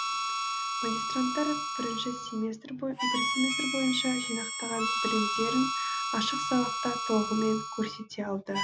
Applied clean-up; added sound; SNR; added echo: none; Harmonica; 0 dB; none.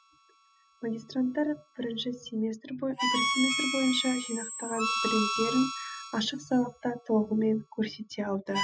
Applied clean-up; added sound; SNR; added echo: classical method spectral subtraction.